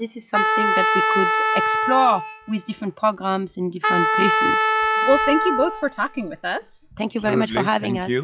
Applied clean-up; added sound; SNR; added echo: classical method log-MMSE.